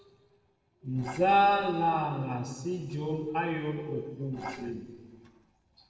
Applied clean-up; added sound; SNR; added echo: neural separator model SepFormer DNS4.